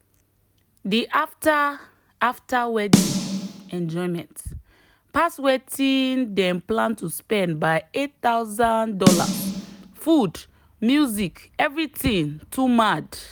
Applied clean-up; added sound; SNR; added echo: none; Snare drum; 1 dB; none.